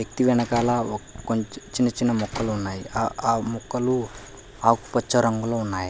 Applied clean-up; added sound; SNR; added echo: none; Slam; 14 dB; none.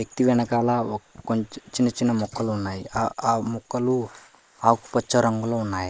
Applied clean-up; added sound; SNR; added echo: neural mask model Resemble Enhance denoiser.